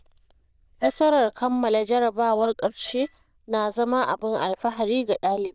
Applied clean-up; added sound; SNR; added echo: neural diffusion model UNIVERSE++.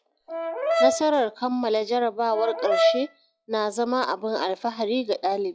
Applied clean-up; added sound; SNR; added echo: classical method log-MMSE.